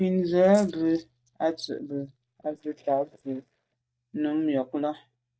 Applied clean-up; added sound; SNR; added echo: neural mask model DeepFilterNet 3.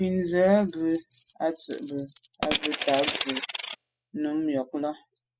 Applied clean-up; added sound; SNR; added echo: classical method spectral subtraction.